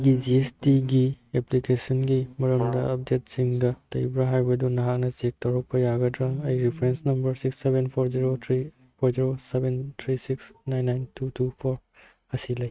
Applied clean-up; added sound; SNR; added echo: neural mask model RNNoise.